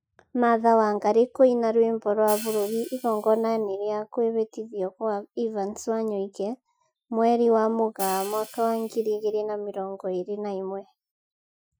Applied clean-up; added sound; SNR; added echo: classical method Wiener filter.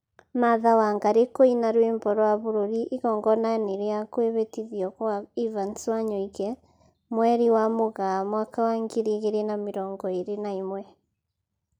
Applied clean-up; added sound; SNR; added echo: none; none; none; none.